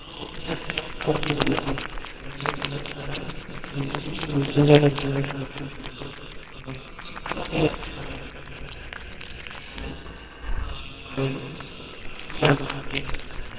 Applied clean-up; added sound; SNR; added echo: neural separator model SepFormer WHAMR!.